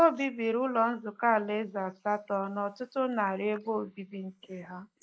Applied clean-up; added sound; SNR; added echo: neural mask model Resemble Enhance denoiser.